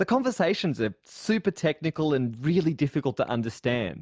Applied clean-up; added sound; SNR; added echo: none; none; none; none.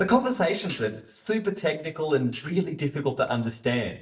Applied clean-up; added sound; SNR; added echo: neural mask model DeepFilterNet 3.